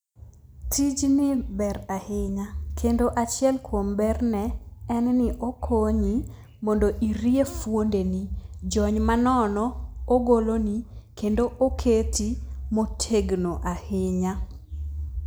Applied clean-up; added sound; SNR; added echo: none; none; none; none.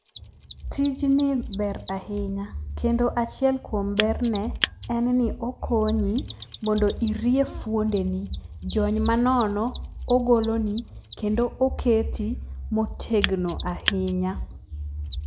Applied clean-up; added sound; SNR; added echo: none; Mechanisms; 11 dB; none.